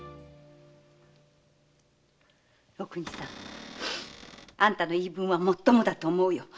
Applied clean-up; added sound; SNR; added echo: none; Cupboard open or close / Door; 15 dB; none.